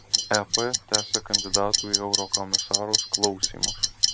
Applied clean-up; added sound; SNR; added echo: none; Clock; -5 dB; none.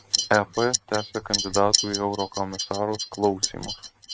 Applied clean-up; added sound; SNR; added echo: neural mask model RNNoise.